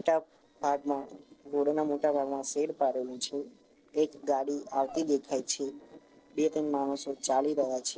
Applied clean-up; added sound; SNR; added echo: neural separator model SepFormer DNS4.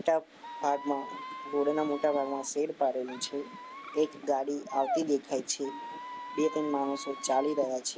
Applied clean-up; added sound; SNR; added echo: none; Squeak; 11 dB; none.